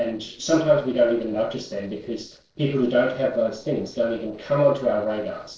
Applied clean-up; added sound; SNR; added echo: neural separator model SepFormer DNS4.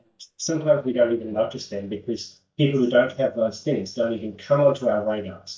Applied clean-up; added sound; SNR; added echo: neural mask model DeepFilterNet 3.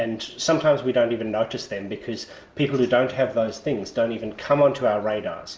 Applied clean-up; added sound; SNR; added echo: none; none; none; none.